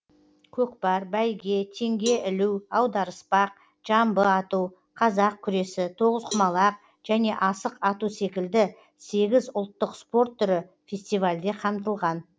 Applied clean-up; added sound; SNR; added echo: none; Cowbell; 18 dB; none.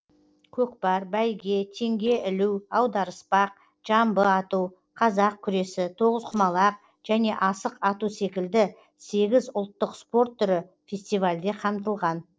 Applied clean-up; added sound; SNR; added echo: neural separator model SepFormer DNS4.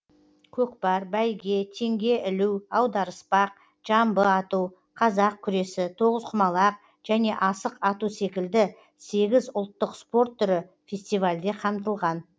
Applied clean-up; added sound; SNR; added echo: none; none; none; none.